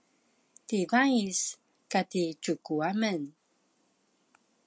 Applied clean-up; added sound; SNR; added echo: none; none; none; none.